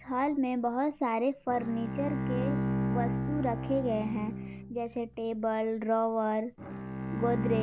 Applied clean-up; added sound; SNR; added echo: none; Bowed string instrument; 4 dB; none.